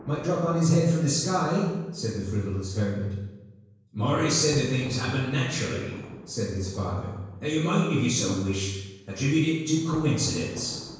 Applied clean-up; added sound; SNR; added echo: none; Thunder; 19 dB; reverberation time 1.0 s.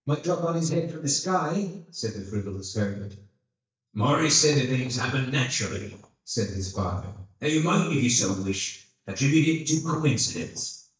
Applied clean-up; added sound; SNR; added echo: neural mask model DeepFilterNet 3.